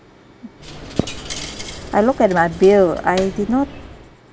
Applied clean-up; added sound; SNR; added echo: none; Coin (dropping); 13 dB; none.